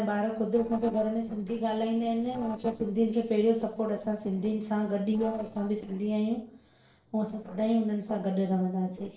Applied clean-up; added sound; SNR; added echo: neural separator model SepFormer DNS4.